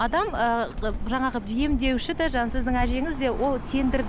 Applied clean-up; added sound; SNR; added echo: none; Bird; 5 dB; none.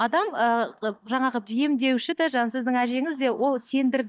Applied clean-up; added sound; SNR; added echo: neural mask model DeepFilterNet 3.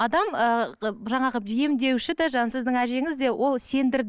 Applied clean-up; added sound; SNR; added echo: none; none; none; none.